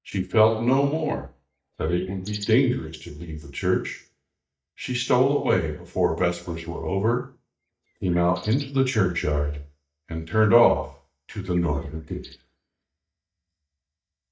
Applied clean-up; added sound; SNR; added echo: neural mask model DeepFilterNet 3.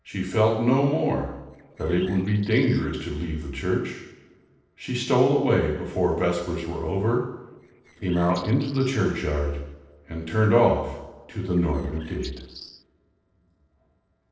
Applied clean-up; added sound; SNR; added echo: neural separator model SepFormer DNS4.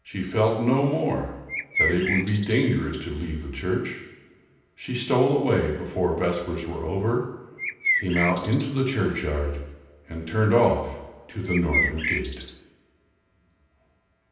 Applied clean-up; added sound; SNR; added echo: none; Bird; 2 dB; reverberation time 0.9 s.